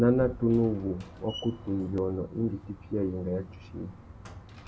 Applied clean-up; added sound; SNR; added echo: none; Slam; 15 dB; none.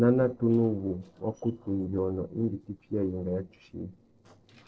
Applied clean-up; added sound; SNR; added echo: neural separator model SepFormer DNS4.